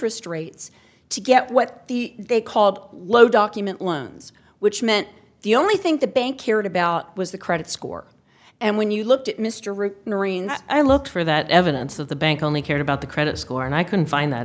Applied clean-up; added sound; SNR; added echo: none; none; none; none.